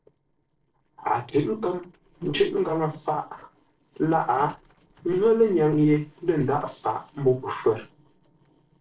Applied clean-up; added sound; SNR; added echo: neural separator model SepFormer DNS4.